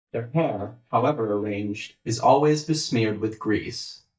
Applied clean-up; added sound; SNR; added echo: neural mask model DeepFilterNet 3.